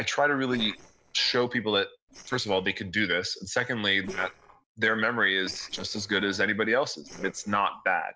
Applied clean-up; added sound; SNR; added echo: neural separator model SepFormer DNS4.